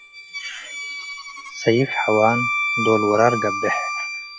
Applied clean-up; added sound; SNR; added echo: classical method log-MMSE.